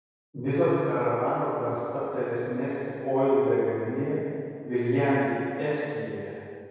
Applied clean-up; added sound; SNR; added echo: none; none; none; reverberation time 2.2 s.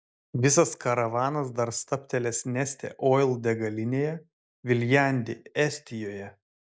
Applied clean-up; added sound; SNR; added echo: none; none; none; none.